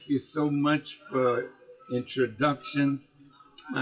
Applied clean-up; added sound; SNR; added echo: classical method WPE with log-MMSE.